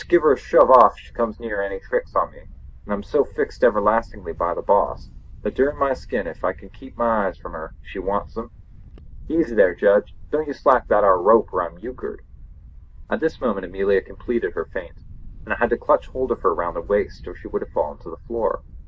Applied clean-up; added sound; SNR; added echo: none; Wind; 17 dB; none.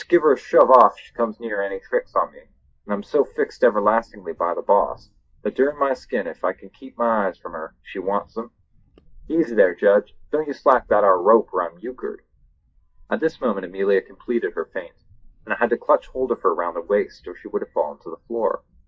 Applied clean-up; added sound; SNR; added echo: classical method log-MMSE.